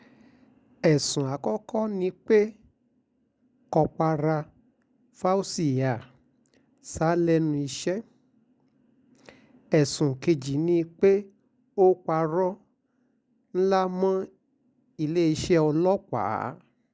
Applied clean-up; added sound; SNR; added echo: none; none; none; none.